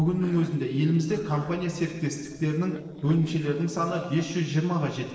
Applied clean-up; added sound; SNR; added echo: neural separator model SepFormer DNS4.